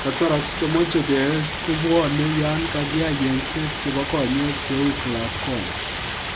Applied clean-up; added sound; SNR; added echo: none; Stream; 5 dB; none.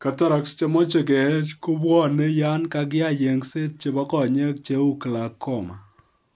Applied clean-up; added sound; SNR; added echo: none; none; none; none.